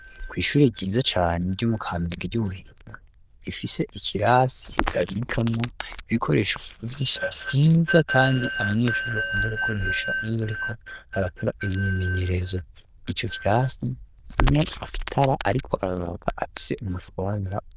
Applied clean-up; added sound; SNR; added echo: neural diffusion model UNIVERSE++.